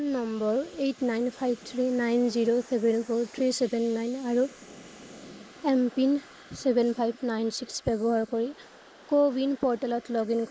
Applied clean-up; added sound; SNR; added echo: neural mask model Resemble Enhance denoiser.